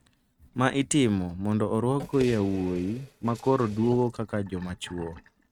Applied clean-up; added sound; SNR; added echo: neural mask model RNNoise.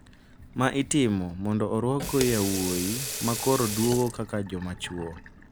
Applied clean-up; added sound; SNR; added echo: none; Sink (filling or washing) / Water tap, faucet; 9 dB; none.